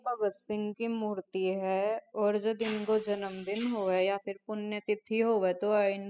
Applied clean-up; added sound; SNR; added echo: classical method spectral subtraction.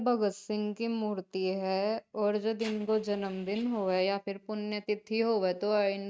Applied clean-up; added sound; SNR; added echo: neural mask model RNNoise.